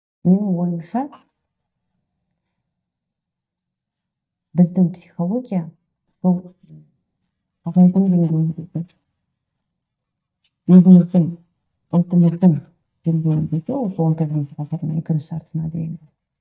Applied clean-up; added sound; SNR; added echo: neural mask model DeepFilterNet 3.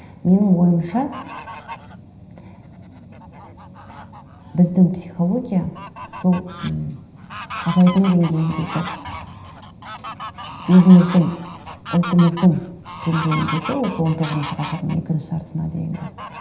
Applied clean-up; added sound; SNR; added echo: none; Fowl; 14 dB; reverberation time 0.9 s.